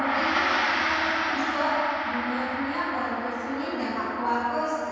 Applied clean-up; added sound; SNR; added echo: none; Gong; -1 dB; reverberation time 2.1 s.